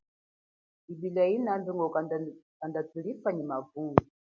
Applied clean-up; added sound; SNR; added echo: none; none; none; none.